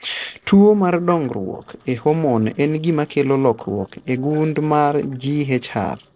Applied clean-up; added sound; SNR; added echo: neural separator model SepFormer DNS4.